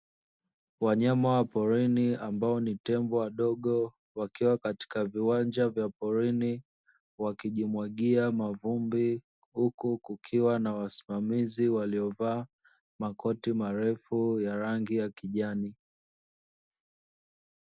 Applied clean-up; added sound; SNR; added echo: none; none; none; none.